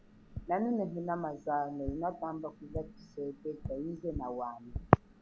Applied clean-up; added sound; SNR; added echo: none; Tap; 12 dB; none.